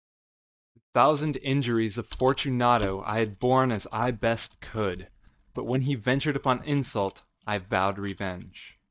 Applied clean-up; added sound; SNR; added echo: neural mask model DeepFilterNet 3.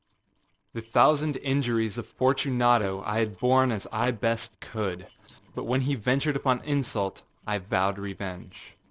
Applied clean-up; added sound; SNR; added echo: neural separator model SepFormer DNS4.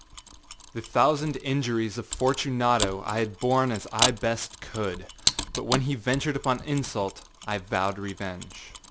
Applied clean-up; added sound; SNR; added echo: none; Mechanisms; 7 dB; none.